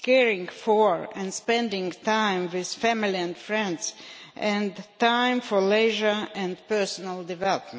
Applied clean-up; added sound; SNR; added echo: none; none; none; none.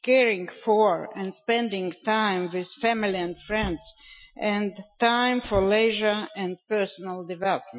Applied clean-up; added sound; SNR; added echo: classical method Wiener filter.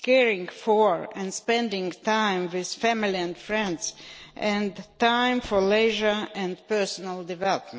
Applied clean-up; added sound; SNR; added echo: neural separator model SepFormer DNS4.